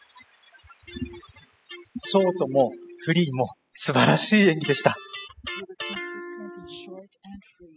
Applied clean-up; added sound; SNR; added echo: classical method spectral subtraction.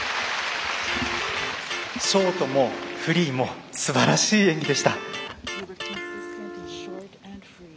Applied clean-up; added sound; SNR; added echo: none; Electric guitar; 10 dB; none.